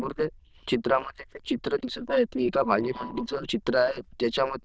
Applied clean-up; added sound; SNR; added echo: neural diffusion model UNIVERSE++.